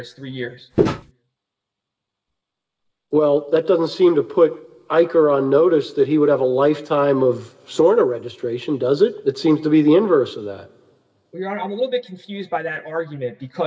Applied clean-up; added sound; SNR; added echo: none; Walk, footsteps; 0 dB; reverberation time 0.9 s.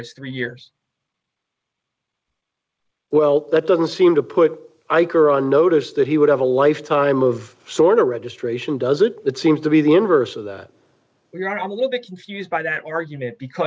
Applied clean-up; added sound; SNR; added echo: none; none; none; none.